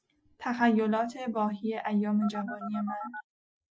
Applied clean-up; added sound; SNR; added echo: classical method Wiener filter.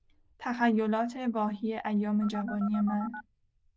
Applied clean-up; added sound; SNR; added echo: neural diffusion model UNIVERSE++.